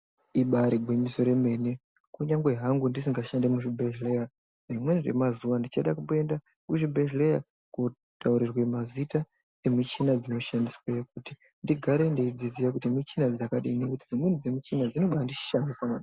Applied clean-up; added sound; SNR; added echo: none; none; none; none.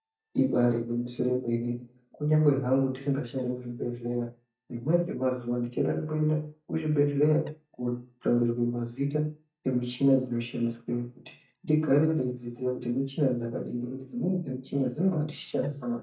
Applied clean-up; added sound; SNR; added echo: neural mask model DeepFilterNet 3.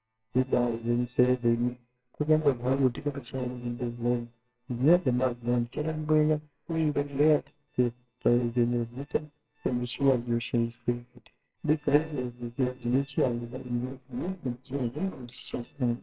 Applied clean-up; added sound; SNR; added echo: neural separator model SepFormer WHAMR!.